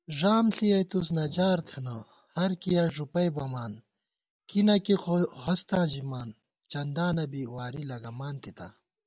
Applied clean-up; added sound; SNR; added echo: none; none; none; none.